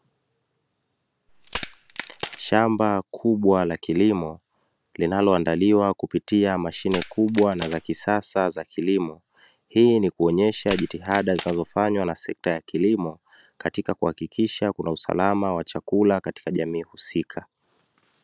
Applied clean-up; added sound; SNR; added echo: none; Crack; 12 dB; none.